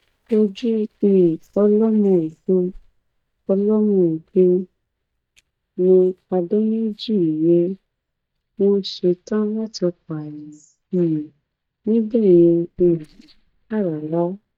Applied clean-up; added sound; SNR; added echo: neural mask model DeepFilterNet 3.